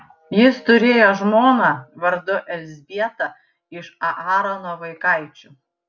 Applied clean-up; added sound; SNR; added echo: none; none; none; none.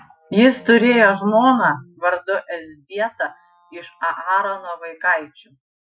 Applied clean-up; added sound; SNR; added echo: classical method Wiener filter.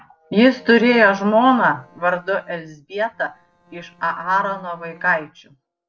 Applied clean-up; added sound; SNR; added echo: neural separator model SepFormer DNS4.